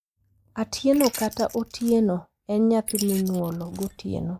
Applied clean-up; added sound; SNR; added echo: neural mask model Resemble Enhance denoiser.